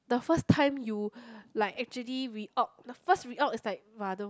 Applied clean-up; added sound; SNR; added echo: none; none; none; none.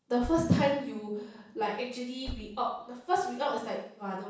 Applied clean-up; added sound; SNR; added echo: none; Car; 16 dB; reverberation time 0.7 s.